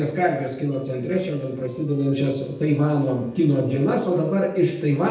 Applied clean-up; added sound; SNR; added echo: neural separator model SepFormer DNS4.